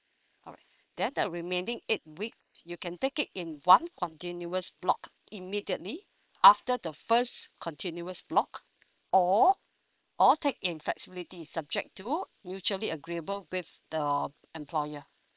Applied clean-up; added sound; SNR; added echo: neural separator model SepFormer WHAM!.